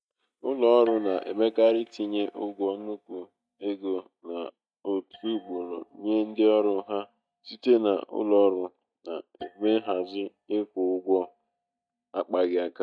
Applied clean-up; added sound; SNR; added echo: neural mask model DeepFilterNet 3.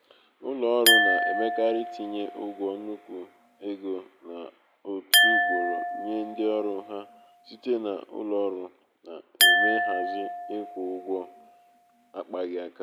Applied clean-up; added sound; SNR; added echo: none; Glass; -3 dB; none.